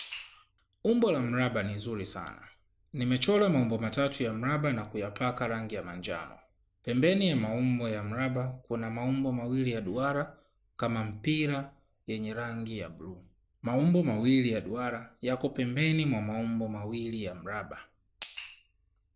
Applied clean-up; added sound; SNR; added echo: none; none; none; none.